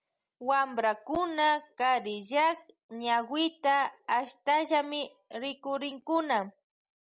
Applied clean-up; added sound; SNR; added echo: none; none; none; none.